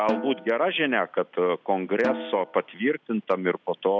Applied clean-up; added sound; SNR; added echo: none; Snare drum; 12 dB; none.